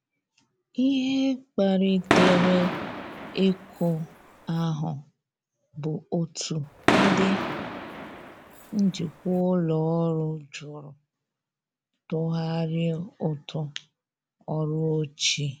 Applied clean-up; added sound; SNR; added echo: none; Fireworks; 1 dB; none.